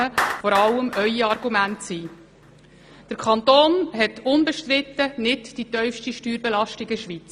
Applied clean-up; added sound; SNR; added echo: none; Clapping; 13 dB; none.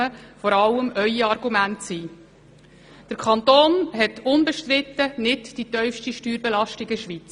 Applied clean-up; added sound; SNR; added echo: none; none; none; none.